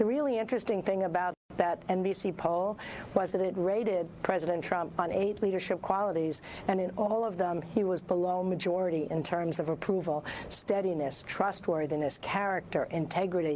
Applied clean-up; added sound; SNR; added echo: none; none; none; none.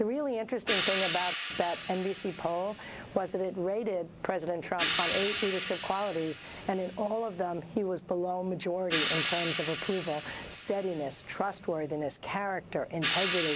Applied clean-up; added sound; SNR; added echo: none; Hi-hat; 1 dB; none.